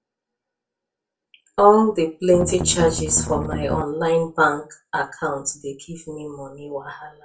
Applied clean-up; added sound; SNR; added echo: none; Strum; 5 dB; reverberation time 0.2 s.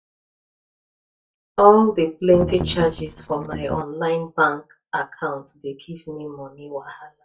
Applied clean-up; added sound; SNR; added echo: neural mask model DeepFilterNet 3.